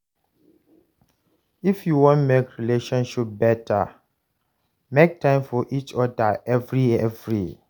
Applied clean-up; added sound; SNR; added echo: none; none; none; none.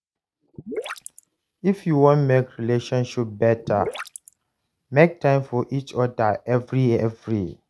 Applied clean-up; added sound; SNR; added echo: neural mask model RNNoise.